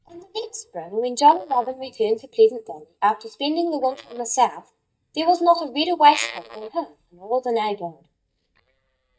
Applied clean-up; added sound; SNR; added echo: neural mask model DeepFilterNet 3.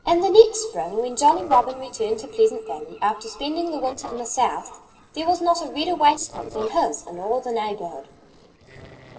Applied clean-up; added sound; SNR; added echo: neural separator model SepFormer DNS4.